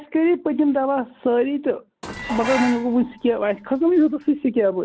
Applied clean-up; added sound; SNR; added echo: none; Dishes, pots, and pans; 12 dB; none.